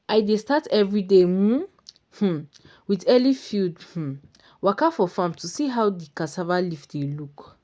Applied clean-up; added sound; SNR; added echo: none; none; none; none.